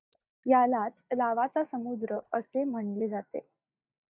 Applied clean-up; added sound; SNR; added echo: neural mask model DeepFilterNet 3.